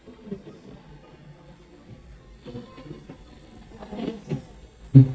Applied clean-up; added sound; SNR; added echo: neural mask model DeepFilterNet 3.